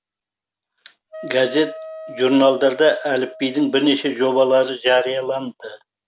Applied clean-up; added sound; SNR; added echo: none; Wind instrument, woodwind instrument; 17 dB; none.